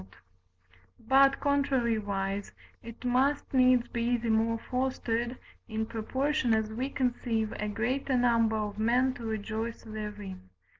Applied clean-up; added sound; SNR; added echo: none; none; none; none.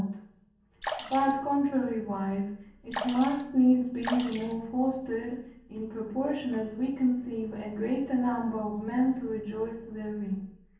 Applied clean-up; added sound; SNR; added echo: none; Sink (filling or washing) / Water / Splash, splatter; 7 dB; reverberation time 0.7 s.